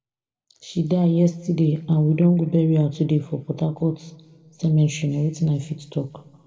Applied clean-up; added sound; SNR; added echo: none; none; none; reverberation time 1.6 s.